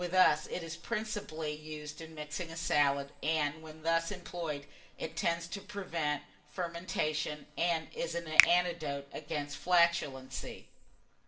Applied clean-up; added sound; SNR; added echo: none; Finger snapping; 1 dB; reverberation time 0.5 s.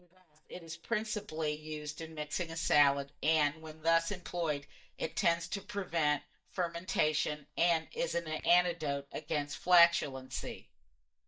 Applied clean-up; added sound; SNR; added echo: neural mask model DeepFilterNet 3.